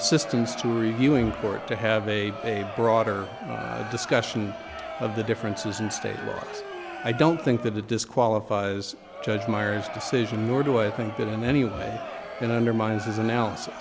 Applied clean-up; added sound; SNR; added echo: none; Crowd; 11 dB; none.